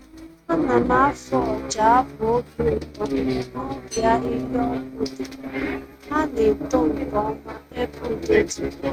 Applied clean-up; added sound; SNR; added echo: neural mask model RNNoise.